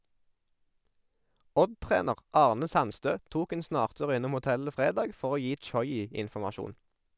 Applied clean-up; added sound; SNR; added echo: none; none; none; none.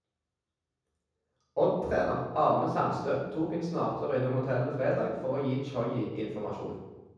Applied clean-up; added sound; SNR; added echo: none; none; none; reverberation time 1.1 s.